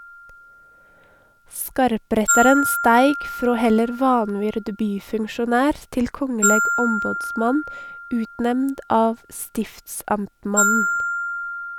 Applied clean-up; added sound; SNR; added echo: none; Glockenspiel; 5 dB; none.